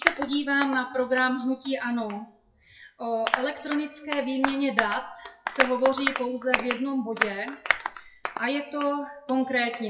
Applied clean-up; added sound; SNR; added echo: classical method WPE with log-MMSE.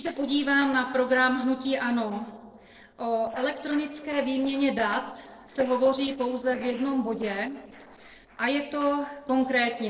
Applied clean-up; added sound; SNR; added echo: neural separator model SepFormer DNS4.